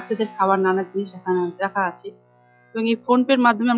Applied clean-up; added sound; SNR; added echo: classical method log-MMSE.